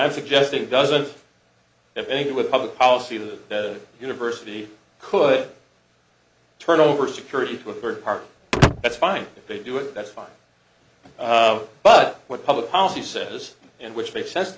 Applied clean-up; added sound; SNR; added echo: none; Slam / Wood; 1 dB; none.